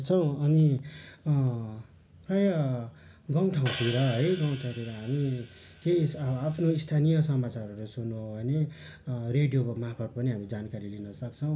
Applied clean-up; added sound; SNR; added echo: none; Hi-hat; 11 dB; none.